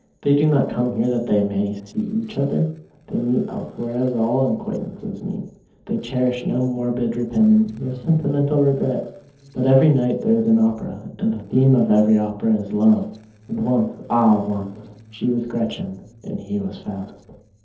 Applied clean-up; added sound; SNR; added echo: neural separator model SepFormer DNS4.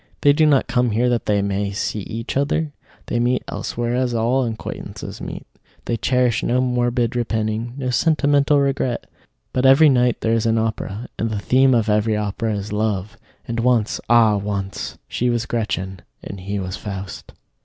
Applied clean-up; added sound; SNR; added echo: none; none; none; none.